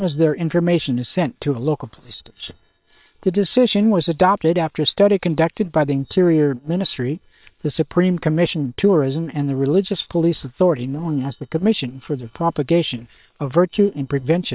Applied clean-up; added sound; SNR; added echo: neural separator model SepFormer WHAM!.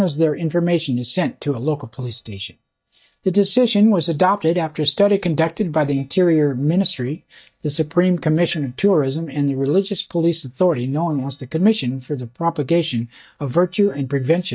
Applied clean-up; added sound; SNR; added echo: neural mask model DeepFilterNet 3.